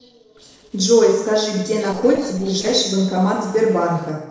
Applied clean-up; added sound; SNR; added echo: neural separator model SepFormer DNS4.